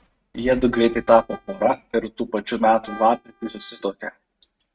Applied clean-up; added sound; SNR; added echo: neural mask model RNNoise.